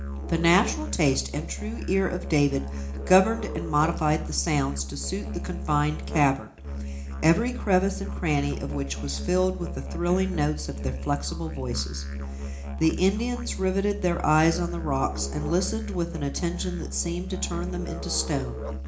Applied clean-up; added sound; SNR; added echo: none; Musical instrument; 6 dB; reverberation time 0.4 s.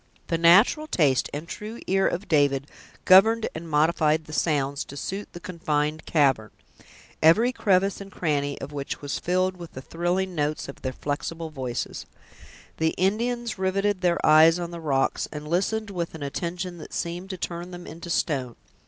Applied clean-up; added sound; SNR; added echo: none; none; none; none.